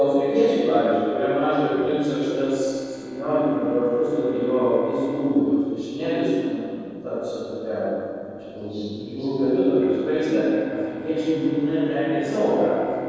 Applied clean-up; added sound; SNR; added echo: neural separator model SepFormer DNS4.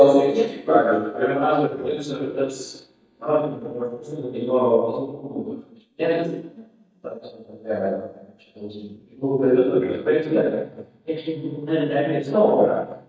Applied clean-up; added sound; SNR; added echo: neural mask model DeepFilterNet 3.